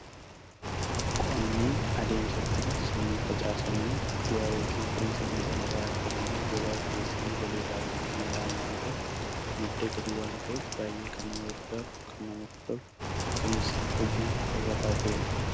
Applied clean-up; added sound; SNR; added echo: none; Rain; -5 dB; none.